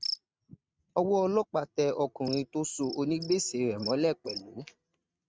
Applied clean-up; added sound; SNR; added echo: neural mask model RNNoise.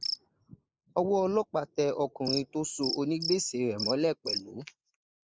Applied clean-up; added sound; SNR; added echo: neural mask model Resemble Enhance denoiser.